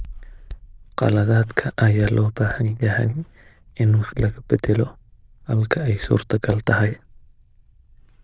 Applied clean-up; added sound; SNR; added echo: neural diffusion model UNIVERSE++.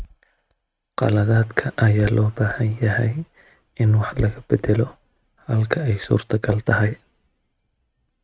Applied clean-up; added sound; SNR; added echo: neural mask model RNNoise.